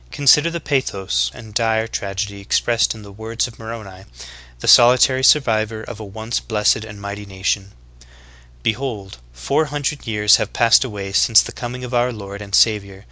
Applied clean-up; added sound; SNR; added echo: none; none; none; none.